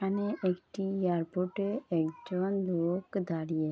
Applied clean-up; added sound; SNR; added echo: none; none; none; none.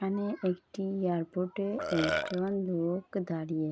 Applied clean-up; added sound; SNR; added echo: none; Burping, eructation; 2 dB; none.